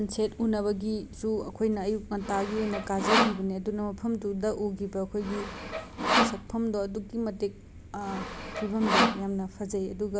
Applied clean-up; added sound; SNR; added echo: none; Sawing; 0 dB; none.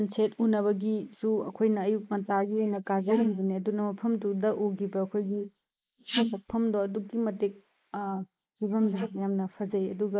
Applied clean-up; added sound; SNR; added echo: neural mask model Resemble Enhance denoiser.